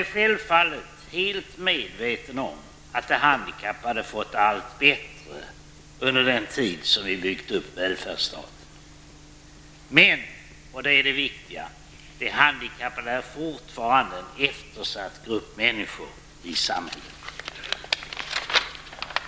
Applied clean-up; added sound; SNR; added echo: none; none; none; none.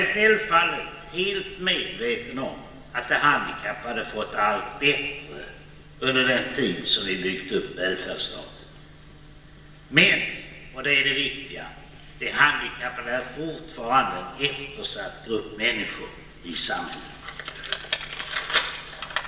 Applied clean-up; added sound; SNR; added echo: none; none; none; reverberation time 2.4 s.